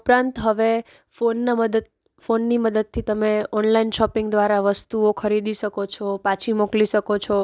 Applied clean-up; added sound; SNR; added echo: none; none; none; none.